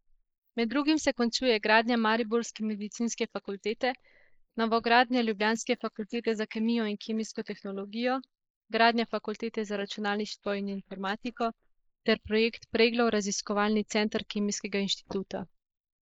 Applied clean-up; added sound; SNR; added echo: neural mask model Resemble Enhance denoiser.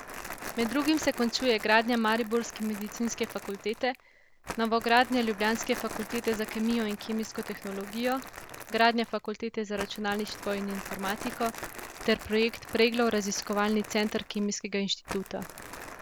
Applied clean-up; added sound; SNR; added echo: none; Crumpling, crinkling; 13 dB; none.